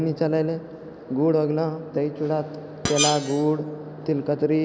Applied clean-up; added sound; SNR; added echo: none; Screech; 6 dB; none.